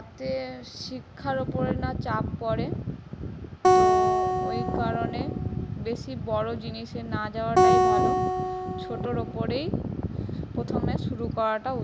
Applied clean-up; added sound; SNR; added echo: none; Acoustic guitar; -5 dB; none.